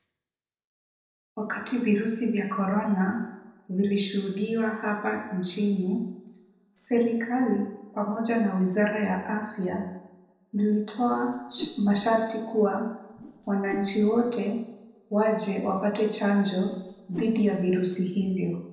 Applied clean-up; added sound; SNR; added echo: neural separator model SepFormer DNS4.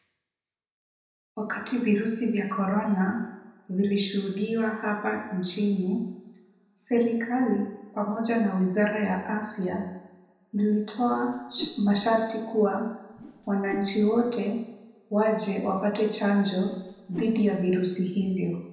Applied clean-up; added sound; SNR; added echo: none; Whoosh, swoosh, swish; 15 dB; reverberation time 0.9 s.